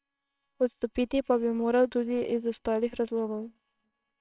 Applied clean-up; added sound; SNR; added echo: neural separator model SepFormer WHAMR!.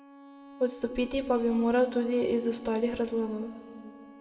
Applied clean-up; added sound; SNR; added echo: none; Bowed string instrument; 20 dB; reverberation time 1.8 s.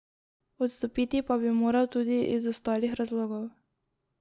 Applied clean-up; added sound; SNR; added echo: none; none; none; none.